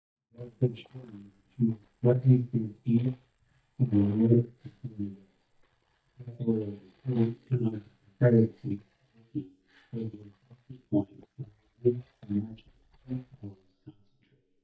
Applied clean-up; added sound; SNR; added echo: neural mask model DeepFilterNet 3.